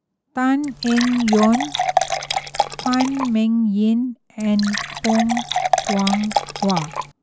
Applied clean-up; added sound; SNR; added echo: none; Fill (with liquid) / Water; 3 dB; none.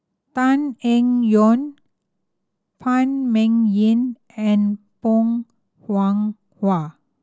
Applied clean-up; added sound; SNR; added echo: none; none; none; none.